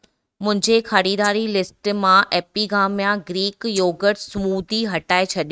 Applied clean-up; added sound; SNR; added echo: neural mask model RNNoise.